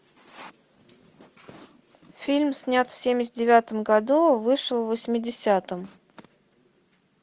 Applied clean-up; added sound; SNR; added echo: none; none; none; none.